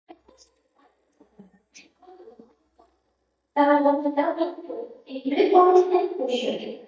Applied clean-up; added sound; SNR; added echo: neural mask model DeepFilterNet 3.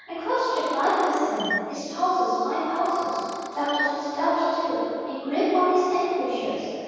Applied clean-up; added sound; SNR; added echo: none; Camera; 11 dB; reverberation time 2.2 s.